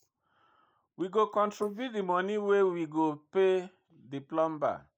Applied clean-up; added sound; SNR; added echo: neural mask model Resemble Enhance denoiser.